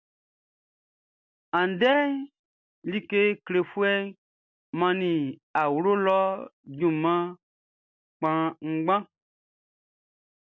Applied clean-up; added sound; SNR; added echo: none; none; none; none.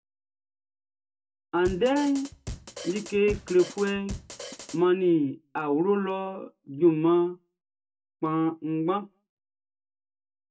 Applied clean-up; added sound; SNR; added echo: none; Drum kit; 12 dB; reverberation time 0.2 s.